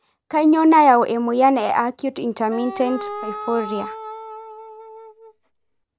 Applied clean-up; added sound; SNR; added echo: none; Wind instrument, woodwind instrument; 13 dB; none.